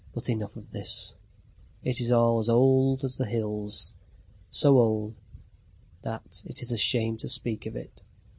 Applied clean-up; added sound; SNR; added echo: none; none; none; none.